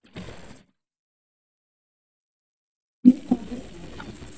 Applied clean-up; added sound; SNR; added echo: neural mask model DeepFilterNet 3.